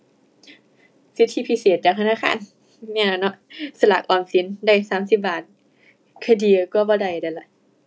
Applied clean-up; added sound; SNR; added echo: none; none; none; none.